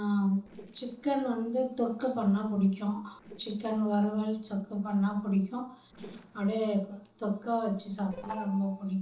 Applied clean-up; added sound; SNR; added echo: neural separator model SepFormer DNS4.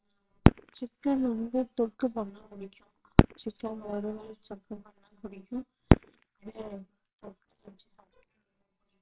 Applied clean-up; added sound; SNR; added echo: neural separator model SepFormer WHAMR!.